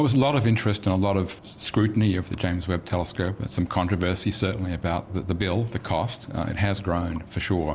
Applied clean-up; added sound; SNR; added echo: none; none; none; none.